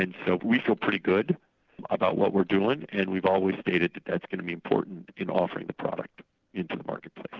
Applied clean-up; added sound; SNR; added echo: none; none; none; none.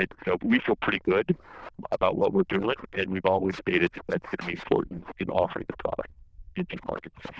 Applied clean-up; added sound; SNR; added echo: neural diffusion model UNIVERSE++.